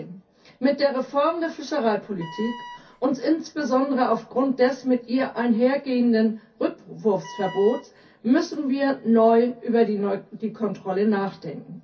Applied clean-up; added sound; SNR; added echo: none; Wind instrument, woodwind instrument; 18 dB; reverberation time 0.3 s.